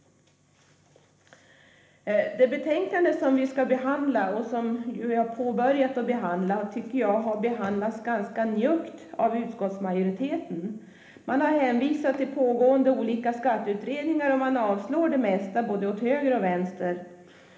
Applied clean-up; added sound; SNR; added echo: none; none; none; reverberation time 1.0 s.